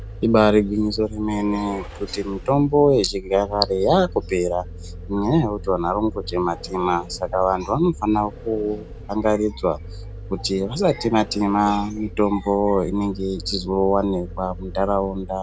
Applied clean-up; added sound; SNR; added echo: none; Vehicle; 14 dB; none.